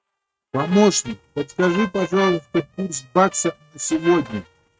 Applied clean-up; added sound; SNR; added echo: neural mask model RNNoise.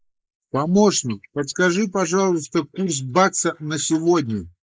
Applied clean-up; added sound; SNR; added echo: neural mask model Resemble Enhance denoiser.